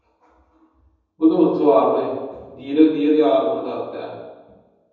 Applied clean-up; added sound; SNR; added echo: none; none; none; reverberation time 1.1 s.